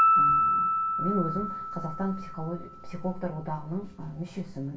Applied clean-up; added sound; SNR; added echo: none; Piano; -5 dB; reverberation time 0.2 s.